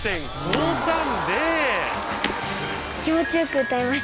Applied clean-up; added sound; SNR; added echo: none; Shatter; 13 dB; none.